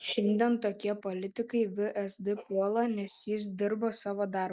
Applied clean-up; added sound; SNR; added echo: none; none; none; none.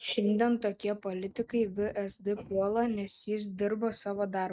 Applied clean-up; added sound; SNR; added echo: neural mask model RNNoise.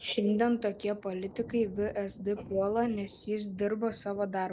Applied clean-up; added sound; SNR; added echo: none; Thunder; 18 dB; none.